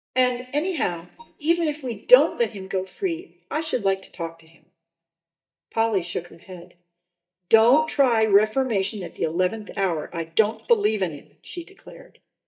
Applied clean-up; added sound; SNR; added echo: neural mask model DeepFilterNet 3.